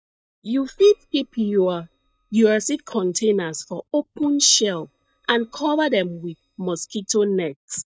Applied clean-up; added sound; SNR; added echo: neural mask model DeepFilterNet 3.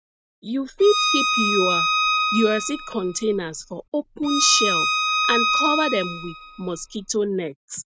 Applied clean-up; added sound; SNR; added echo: none; Bowed string instrument; -1 dB; none.